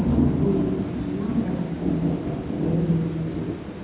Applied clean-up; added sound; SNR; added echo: none; Thunder / Rain; -3 dB; reverberation time 1.1 s.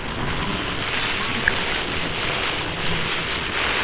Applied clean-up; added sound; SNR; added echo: neural separator model SepFormer WHAMR!.